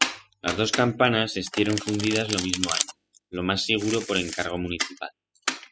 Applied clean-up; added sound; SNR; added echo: classical method spectral subtraction.